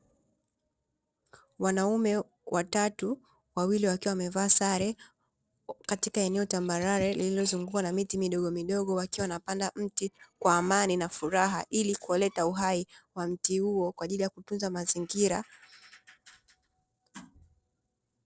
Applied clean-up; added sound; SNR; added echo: neural separator model SepFormer DNS4.